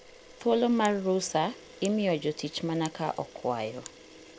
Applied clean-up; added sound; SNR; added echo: none; Camera; 19 dB; none.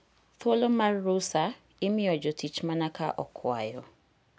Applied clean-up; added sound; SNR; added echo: none; none; none; none.